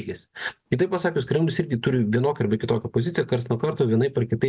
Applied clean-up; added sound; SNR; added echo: none; none; none; none.